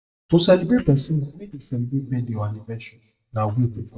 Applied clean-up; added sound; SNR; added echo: neural mask model DeepFilterNet 3.